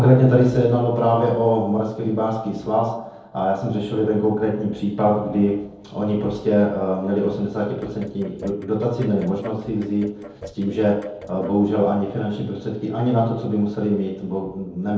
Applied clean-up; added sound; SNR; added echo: neural separator model SepFormer DNS4.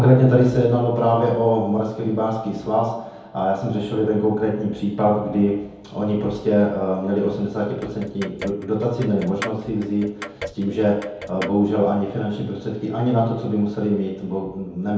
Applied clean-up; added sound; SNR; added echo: none; Clock; 15 dB; reverberation time 2.0 s.